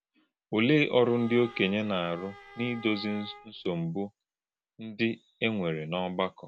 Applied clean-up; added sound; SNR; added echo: none; Bowed string instrument; 18 dB; none.